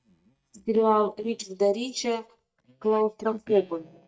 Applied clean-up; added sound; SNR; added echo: neural mask model DeepFilterNet 3.